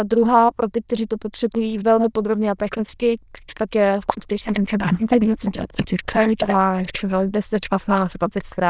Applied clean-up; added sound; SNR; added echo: neural diffusion model UNIVERSE++.